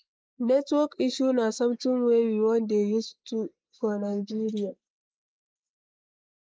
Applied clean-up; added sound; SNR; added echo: neural mask model Resemble Enhance denoiser.